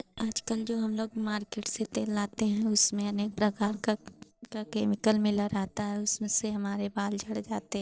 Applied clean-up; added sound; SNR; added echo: neural separator model SepFormer DNS4.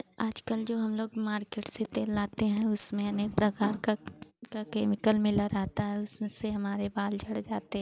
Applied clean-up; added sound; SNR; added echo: none; none; none; none.